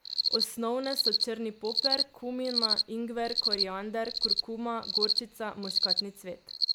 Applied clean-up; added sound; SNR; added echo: neural mask model Resemble Enhance denoiser.